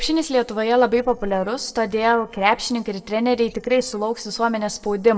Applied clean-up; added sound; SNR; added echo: neural separator model SepFormer DNS4.